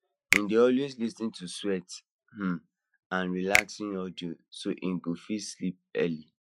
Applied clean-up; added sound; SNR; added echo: classical method Wiener filter.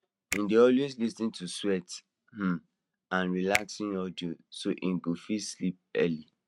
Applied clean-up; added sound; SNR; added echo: neural mask model RNNoise.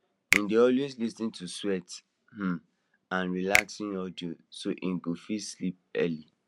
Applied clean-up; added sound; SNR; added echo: none; Finger snapping; 4 dB; none.